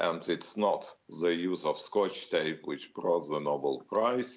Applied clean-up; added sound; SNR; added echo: none; none; none; none.